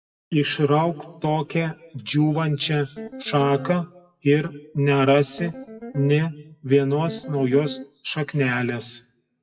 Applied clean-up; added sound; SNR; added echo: classical method WPE with log-MMSE.